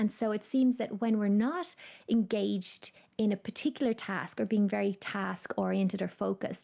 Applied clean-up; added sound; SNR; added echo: none; none; none; none.